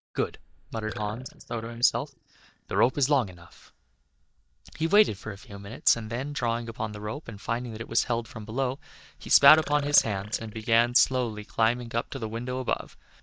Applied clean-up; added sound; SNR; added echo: neural mask model DeepFilterNet 3.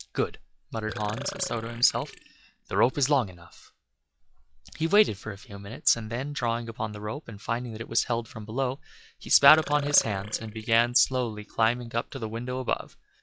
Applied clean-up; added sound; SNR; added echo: classical method log-MMSE.